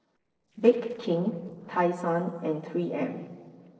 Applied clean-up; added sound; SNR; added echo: neural separator model SepFormer DNS4.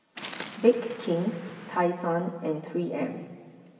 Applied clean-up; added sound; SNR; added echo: none; Waves, surf; 15 dB; reverberation time 2.1 s.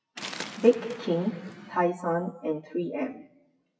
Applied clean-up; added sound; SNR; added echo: classical method WPE with log-MMSE.